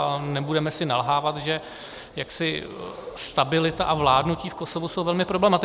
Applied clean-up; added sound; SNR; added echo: none; none; none; none.